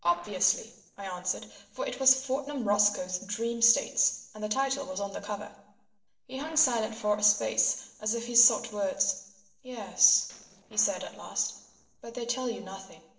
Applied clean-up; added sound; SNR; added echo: neural separator model SepFormer DNS4.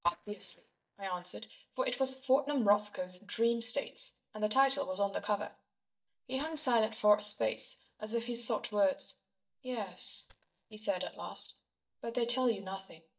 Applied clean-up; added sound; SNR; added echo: neural mask model DeepFilterNet 3.